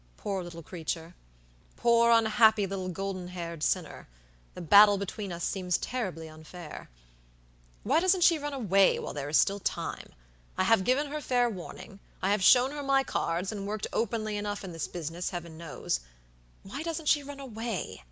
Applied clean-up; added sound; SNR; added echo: none; none; none; none.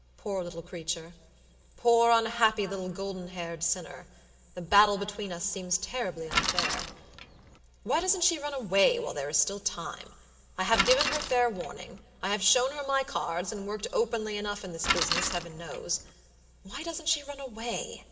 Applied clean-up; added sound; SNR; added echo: none; Bicycle; 2 dB; reverberation time 2.3 s.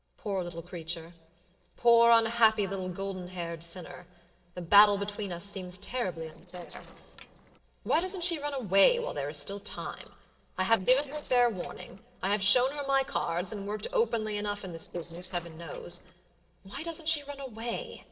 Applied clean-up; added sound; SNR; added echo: neural separator model SepFormer DNS4.